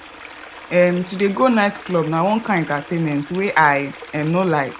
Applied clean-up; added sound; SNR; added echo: none; Stream; 18 dB; none.